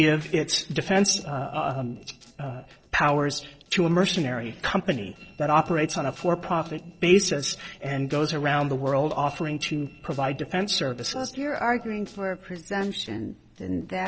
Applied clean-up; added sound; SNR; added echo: neural separator model SepFormer DNS4.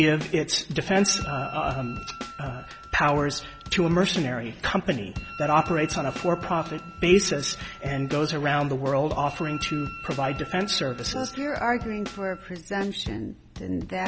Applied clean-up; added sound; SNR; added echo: none; Drum kit + Wind instrument, woodwind instrument; 13 dB; none.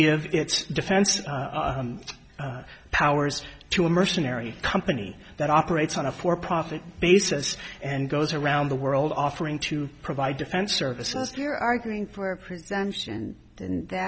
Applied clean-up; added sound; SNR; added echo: none; none; none; none.